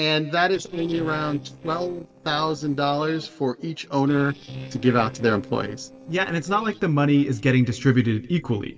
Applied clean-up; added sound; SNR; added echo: neural separator model SepFormer DNS4.